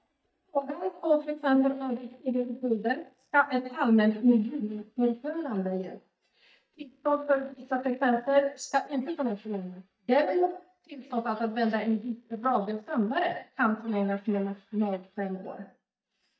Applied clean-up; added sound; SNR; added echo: neural mask model DeepFilterNet 3.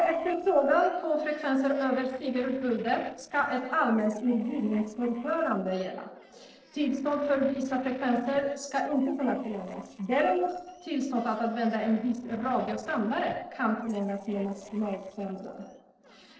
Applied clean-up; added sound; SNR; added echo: neural separator model SepFormer DNS4.